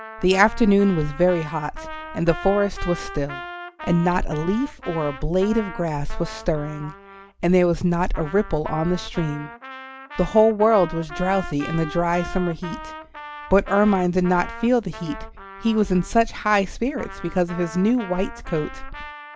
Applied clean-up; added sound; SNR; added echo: none; Trumpet; 15 dB; none.